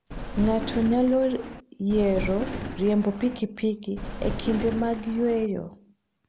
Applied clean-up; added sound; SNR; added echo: none; Thunder; 8 dB; none.